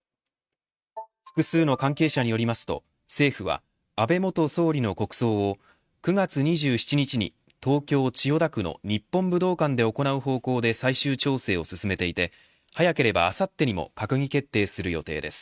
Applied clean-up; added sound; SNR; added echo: neural mask model RNNoise.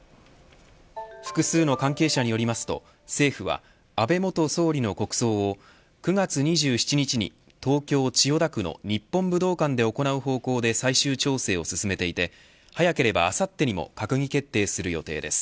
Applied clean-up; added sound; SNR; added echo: none; Ringtone; 16 dB; none.